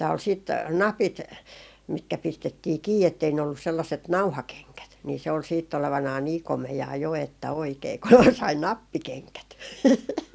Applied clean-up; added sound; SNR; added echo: none; none; none; none.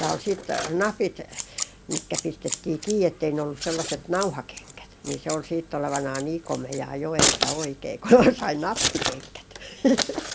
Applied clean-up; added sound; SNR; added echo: none; Scissors; 6 dB; none.